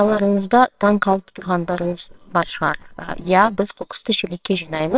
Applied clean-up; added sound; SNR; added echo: neural separator model SepFormer WHAMR!.